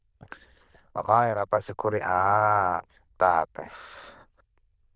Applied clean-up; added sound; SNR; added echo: neural diffusion model UNIVERSE++.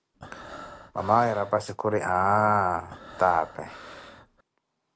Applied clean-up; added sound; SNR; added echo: none; Breathing; 17 dB; none.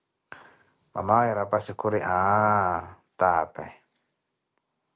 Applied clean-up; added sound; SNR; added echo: none; none; none; none.